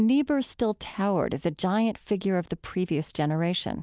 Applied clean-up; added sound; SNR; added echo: none; none; none; none.